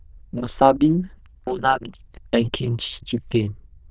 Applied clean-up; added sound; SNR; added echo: neural diffusion model UNIVERSE++.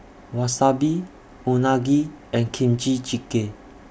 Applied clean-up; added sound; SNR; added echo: none; none; none; none.